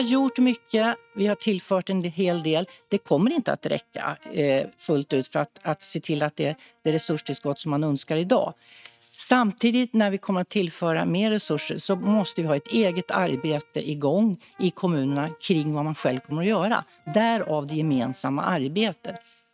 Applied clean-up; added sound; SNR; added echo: neural mask model RNNoise.